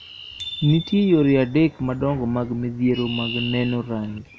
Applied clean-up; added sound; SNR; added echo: none; Bicycle bell + Chirp, tweet; 15 dB; none.